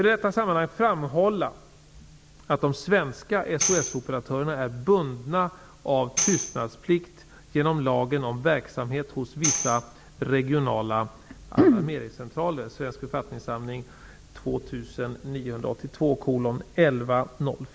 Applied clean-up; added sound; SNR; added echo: none; Tambourine; 6 dB; none.